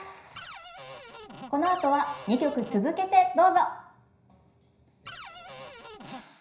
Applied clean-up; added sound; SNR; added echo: none; Cupboard open or close; 14 dB; reverberation time 0.5 s.